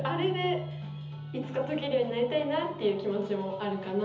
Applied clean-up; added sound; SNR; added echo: none; Bass guitar; 10 dB; reverberation time 0.7 s.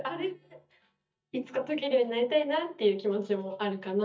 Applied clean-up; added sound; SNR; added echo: neural mask model DeepFilterNet 3.